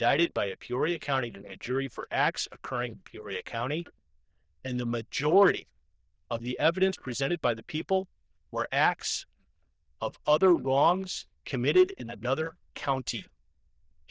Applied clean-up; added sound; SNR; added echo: neural diffusion model UNIVERSE++.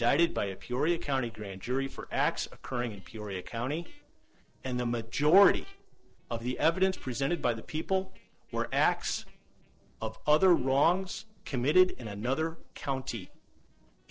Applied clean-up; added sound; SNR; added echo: neural separator model SepFormer DNS4.